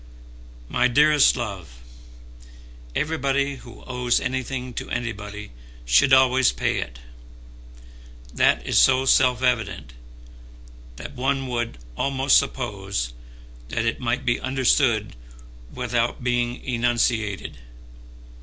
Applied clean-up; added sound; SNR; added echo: none; none; none; none.